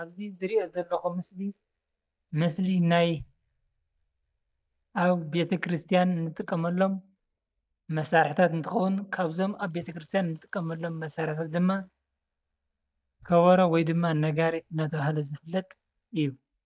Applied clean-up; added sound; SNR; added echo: neural mask model DeepFilterNet 3.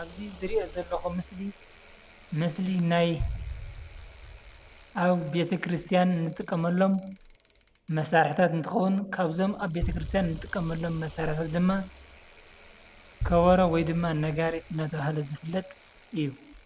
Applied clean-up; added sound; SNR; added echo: none; Boom + Bicycle; 11 dB; none.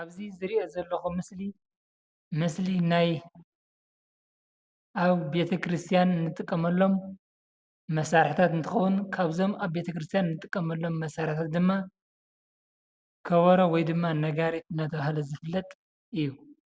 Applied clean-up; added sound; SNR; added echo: none; none; none; none.